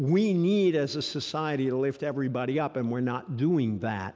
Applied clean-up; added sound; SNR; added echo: none; none; none; none.